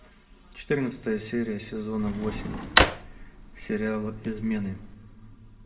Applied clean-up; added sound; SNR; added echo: none; Drawer open or close; -2 dB; reverberation time 1.0 s.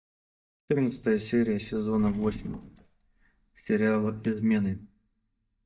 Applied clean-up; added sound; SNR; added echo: neural mask model DeepFilterNet 3.